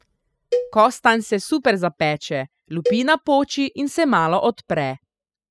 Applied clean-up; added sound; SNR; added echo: classical method spectral subtraction.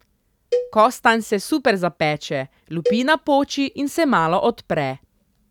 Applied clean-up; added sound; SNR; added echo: none; Cowbell; 9 dB; none.